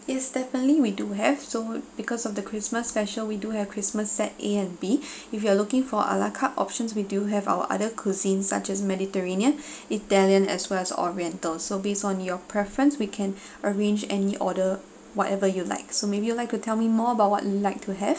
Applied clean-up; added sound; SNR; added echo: none; none; none; none.